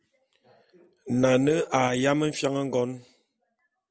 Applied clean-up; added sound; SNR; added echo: none; none; none; none.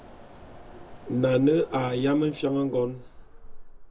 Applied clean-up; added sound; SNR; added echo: none; Mechanisms; 16 dB; reverberation time 0.2 s.